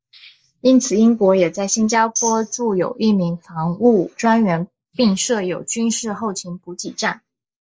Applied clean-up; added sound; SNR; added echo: neural mask model Resemble Enhance denoiser.